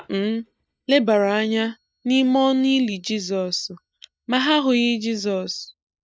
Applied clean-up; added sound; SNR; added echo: neural mask model DeepFilterNet 3.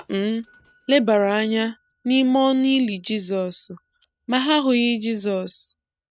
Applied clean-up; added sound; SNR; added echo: neural mask model RNNoise.